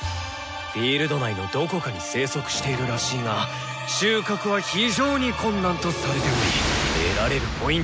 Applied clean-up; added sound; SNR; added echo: none; none; none; none.